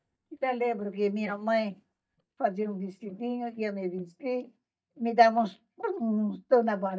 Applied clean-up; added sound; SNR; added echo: neural mask model DeepFilterNet 3.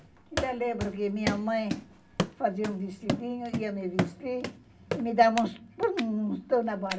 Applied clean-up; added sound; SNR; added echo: none; Run; 6 dB; reverberation time 0.4 s.